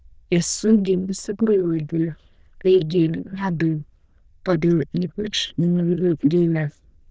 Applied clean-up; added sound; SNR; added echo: neural diffusion model UNIVERSE++.